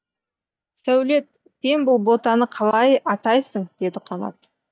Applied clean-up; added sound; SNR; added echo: neural mask model DeepFilterNet 3.